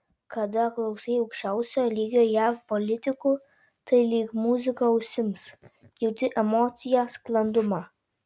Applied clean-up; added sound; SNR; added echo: none; none; none; none.